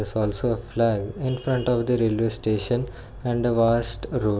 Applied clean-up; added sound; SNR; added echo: none; none; none; none.